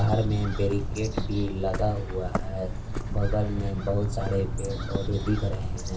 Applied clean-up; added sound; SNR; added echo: none; Bird; 1 dB; reverberation time 0.2 s.